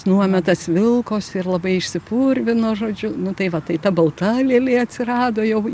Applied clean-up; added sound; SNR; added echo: none; none; none; none.